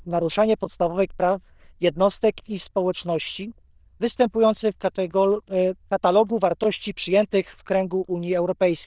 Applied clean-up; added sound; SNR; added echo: neural diffusion model UNIVERSE++.